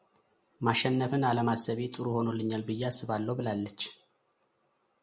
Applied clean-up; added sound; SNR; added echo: none; none; none; none.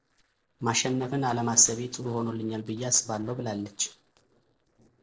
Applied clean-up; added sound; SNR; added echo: neural separator model SepFormer DNS4.